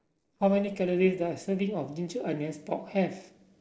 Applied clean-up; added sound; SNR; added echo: neural separator model SepFormer DNS4.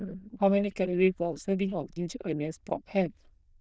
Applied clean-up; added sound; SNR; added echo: neural diffusion model UNIVERSE++.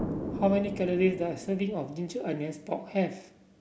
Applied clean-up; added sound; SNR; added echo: none; Explosion; 10 dB; none.